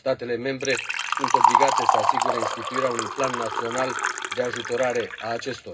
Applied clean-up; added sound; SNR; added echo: none; Liquid; -3 dB; reverberation time 0.2 s.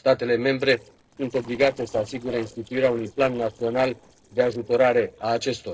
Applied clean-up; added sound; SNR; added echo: neural separator model SepFormer DNS4.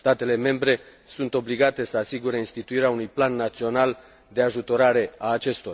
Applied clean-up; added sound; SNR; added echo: none; none; none; none.